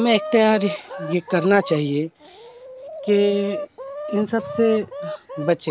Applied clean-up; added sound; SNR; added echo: none; Chicken, rooster; 11 dB; none.